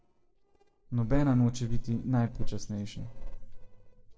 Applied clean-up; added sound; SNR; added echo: neural separator model SepFormer DNS4.